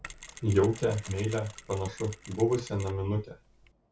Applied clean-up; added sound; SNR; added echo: none; Mechanisms; 17 dB; none.